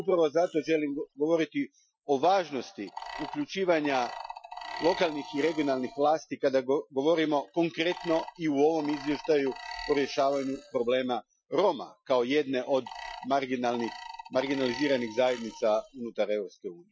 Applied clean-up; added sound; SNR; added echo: classical method Wiener filter.